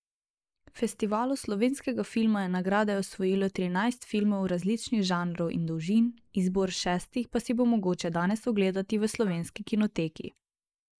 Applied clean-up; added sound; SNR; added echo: neural mask model Resemble Enhance denoiser.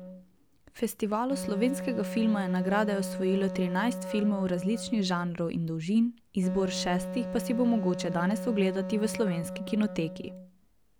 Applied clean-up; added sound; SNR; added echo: none; Wind instrument, woodwind instrument; 8 dB; none.